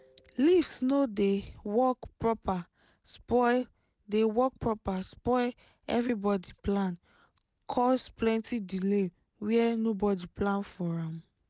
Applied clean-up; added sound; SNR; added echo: none; none; none; none.